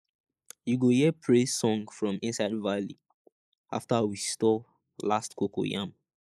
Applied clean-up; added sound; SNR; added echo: neural mask model Resemble Enhance denoiser.